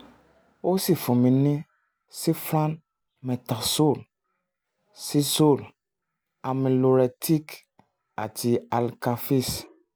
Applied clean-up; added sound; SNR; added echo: none; none; none; none.